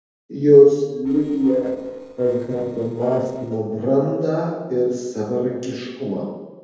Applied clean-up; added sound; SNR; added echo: neural separator model SepFormer DNS4.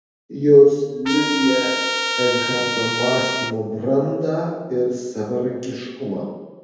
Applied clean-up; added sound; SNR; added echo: none; Trumpet; 3 dB; reverberation time 1.2 s.